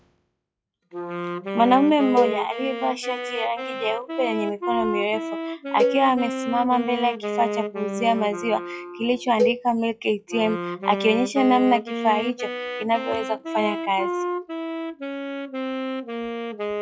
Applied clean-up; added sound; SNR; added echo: classical method log-MMSE.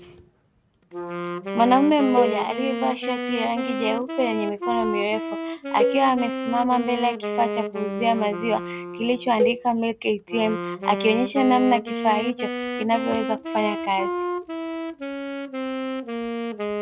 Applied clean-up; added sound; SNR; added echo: none; Wind instrument, woodwind instrument + Cowbell; 4 dB; none.